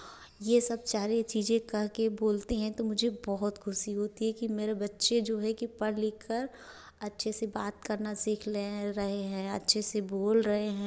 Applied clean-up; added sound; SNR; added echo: none; none; none; none.